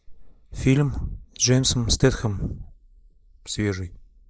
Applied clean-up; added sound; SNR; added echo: neural mask model Resemble Enhance denoiser.